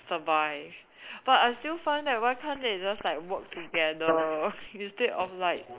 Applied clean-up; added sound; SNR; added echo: neural mask model Resemble Enhance denoiser.